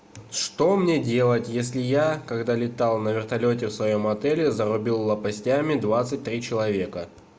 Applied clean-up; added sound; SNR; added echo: none; none; none; none.